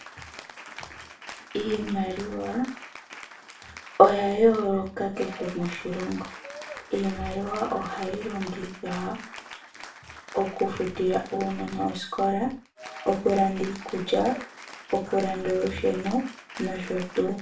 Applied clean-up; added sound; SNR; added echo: none; Applause / Cheering; 15 dB; reverberation time 0.3 s.